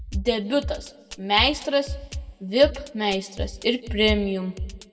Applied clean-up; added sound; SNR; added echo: none; Drum kit; 9 dB; reverberation time 1.1 s.